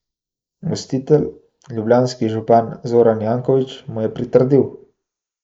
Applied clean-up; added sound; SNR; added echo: neural mask model Resemble Enhance denoiser.